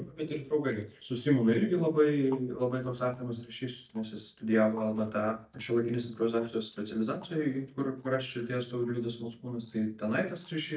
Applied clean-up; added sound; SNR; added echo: neural mask model DeepFilterNet 3.